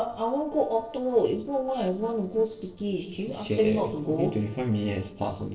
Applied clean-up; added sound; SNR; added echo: neural separator model SepFormer DNS4.